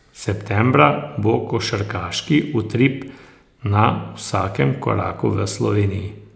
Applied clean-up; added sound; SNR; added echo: none; none; none; none.